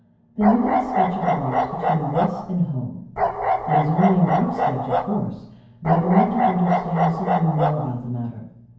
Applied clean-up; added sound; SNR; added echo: none; Bark; 0 dB; reverberation time 0.9 s.